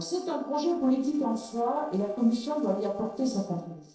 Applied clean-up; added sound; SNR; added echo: neural separator model SepFormer DNS4.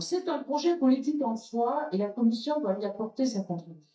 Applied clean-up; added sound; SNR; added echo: neural mask model DeepFilterNet 3.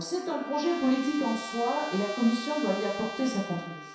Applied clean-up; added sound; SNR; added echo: none; Trumpet; 11 dB; reverberation time 0.7 s.